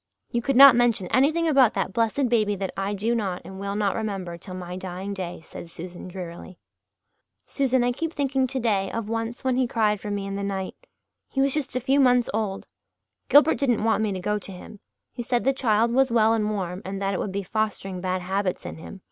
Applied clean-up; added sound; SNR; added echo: none; none; none; none.